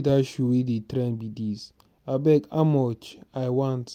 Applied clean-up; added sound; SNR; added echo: none; none; none; none.